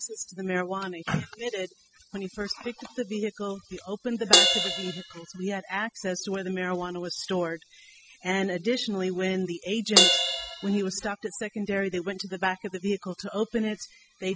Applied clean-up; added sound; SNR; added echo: classical method spectral subtraction.